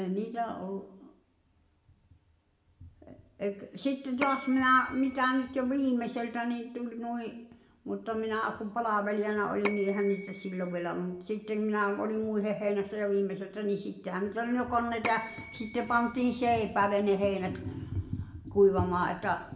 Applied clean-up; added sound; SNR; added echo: none; Bell / Telephone; 13 dB; reverberation time 0.8 s.